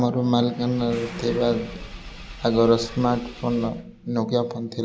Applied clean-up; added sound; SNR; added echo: none; Engine / Car + Explosion; 17 dB; none.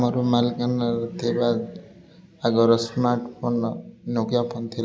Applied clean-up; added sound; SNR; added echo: none; none; none; none.